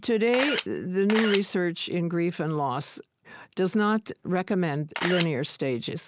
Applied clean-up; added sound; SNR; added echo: none; Camera; 2 dB; none.